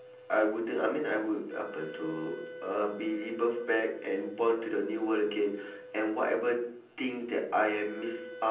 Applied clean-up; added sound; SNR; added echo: none; Wind instrument, woodwind instrument; 15 dB; reverberation time 0.6 s.